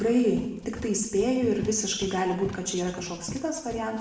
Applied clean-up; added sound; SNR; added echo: none; Run; 16 dB; reverberation time 0.8 s.